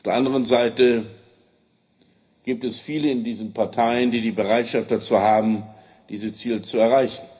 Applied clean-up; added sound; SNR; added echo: none; none; none; reverberation time 0.5 s.